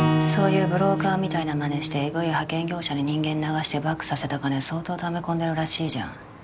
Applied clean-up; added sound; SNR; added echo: none; Acoustic guitar / Strum; 4 dB; none.